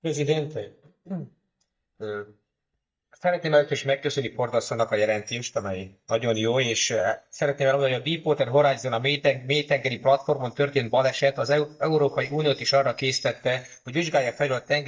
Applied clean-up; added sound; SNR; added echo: neural mask model DeepFilterNet 3.